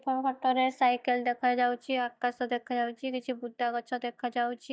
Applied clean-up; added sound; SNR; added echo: neural mask model DeepFilterNet 3.